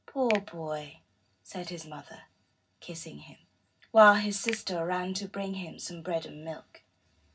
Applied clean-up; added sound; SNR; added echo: none; Finger snapping; 15 dB; reverberation time 0.4 s.